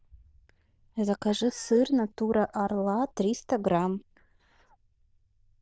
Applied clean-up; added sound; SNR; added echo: neural diffusion model UNIVERSE++.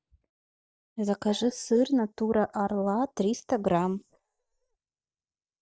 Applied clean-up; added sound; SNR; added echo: neural mask model DeepFilterNet 3.